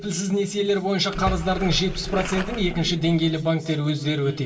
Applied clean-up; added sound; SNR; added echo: none; Splash, splatter; 8 dB; reverberation time 2.9 s.